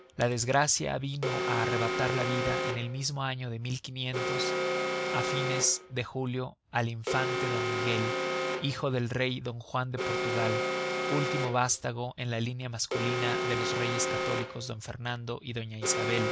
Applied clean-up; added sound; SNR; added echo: none; Alarm; 1 dB; none.